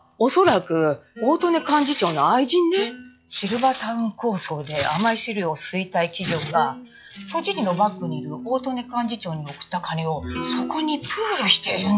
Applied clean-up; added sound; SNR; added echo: classical method log-MMSE.